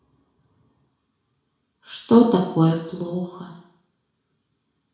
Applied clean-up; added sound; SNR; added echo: none; none; none; reverberation time 0.7 s.